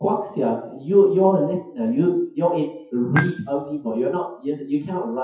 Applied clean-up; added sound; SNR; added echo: classical method WPE with log-MMSE.